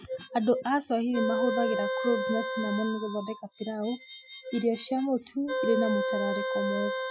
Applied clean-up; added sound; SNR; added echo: classical method Wiener filter.